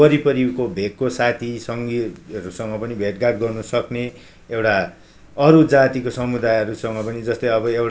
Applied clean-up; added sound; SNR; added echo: none; none; none; none.